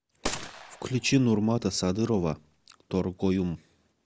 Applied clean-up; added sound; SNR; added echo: none; Gunshot, gunfire; 12 dB; none.